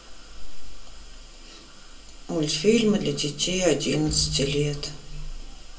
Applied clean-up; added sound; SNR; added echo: none; Thump, thud; 11 dB; reverberation time 0.2 s.